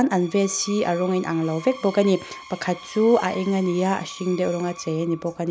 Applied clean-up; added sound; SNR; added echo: none; Screech; 18 dB; none.